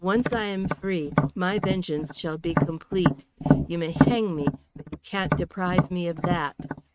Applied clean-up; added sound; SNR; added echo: neural mask model RNNoise.